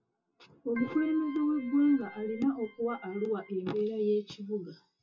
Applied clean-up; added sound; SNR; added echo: classical method WPE with log-MMSE.